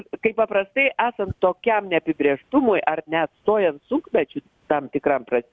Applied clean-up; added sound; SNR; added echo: none; none; none; none.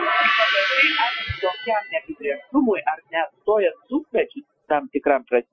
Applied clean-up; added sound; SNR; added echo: classical method Wiener filter.